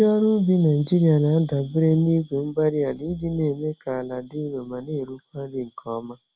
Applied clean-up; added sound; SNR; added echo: none; none; none; none.